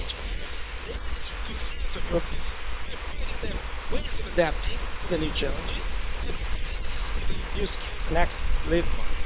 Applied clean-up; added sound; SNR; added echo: neural separator model SepFormer WHAM!.